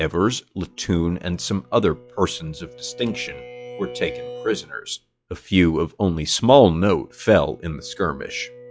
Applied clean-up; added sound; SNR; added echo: classical method log-MMSE.